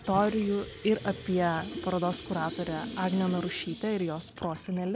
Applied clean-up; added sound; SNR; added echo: none; Sink (filling or washing) / Water tap, faucet; 12 dB; none.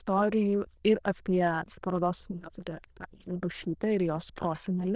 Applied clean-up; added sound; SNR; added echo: neural diffusion model UNIVERSE++.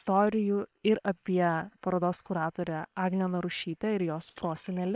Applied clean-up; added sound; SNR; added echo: neural separator model SepFormer WHAM!.